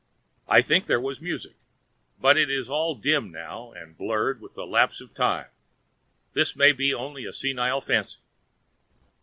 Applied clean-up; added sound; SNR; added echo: none; none; none; none.